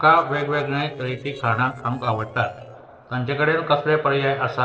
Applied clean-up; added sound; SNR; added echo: neural separator model SepFormer DNS4.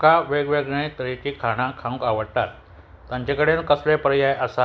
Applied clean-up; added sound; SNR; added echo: none; none; none; none.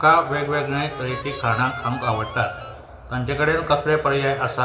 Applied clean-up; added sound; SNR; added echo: none; Harmonica; 14 dB; reverberation time 2.2 s.